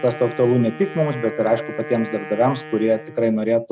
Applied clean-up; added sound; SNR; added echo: none; Wind instrument, woodwind instrument; 14 dB; none.